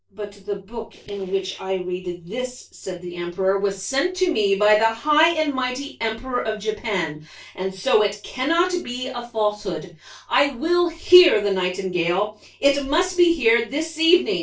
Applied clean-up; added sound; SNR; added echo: neural separator model SepFormer DNS4.